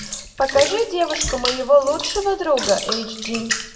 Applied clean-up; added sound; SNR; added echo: none; Bathtub (filling or washing) / Water; 7 dB; reverberation time 0.6 s.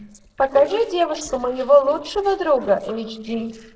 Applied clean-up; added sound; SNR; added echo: neural separator model SepFormer DNS4.